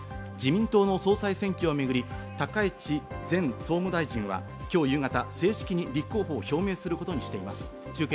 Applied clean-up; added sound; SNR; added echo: none; none; none; none.